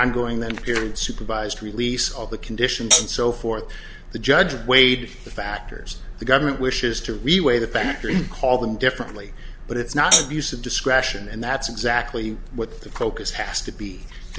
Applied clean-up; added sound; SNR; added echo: none; Hi-hat; -4 dB; none.